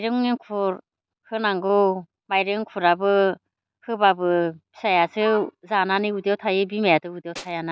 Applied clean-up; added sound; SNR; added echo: none; Tools; 16 dB; none.